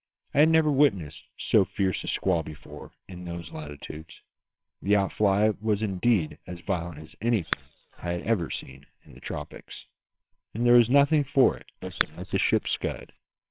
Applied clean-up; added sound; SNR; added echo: neural separator model SepFormer WHAMR!.